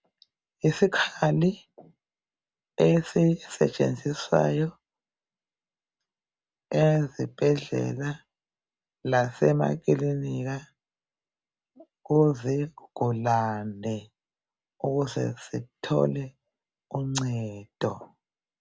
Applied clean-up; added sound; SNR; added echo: none; none; none; none.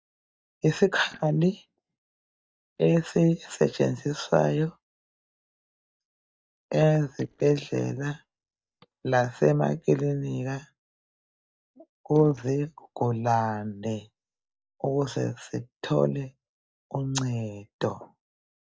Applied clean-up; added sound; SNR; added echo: neural mask model DeepFilterNet 3.